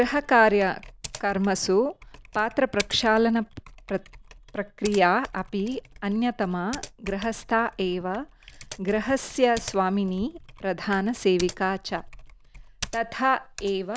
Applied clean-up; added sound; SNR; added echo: none; Typing; 17 dB; none.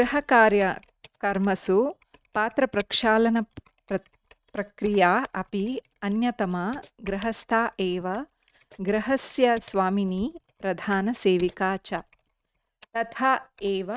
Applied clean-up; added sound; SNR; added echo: neural mask model RNNoise.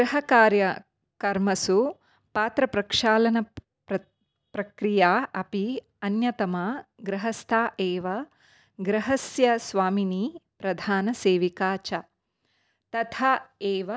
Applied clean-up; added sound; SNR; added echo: none; none; none; none.